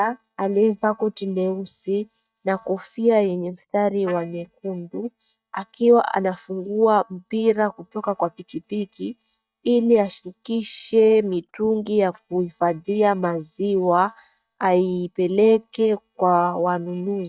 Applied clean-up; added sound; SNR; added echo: neural mask model DeepFilterNet 3.